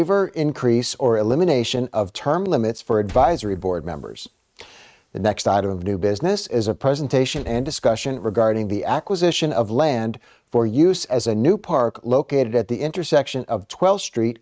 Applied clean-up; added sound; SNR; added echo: neural mask model RNNoise.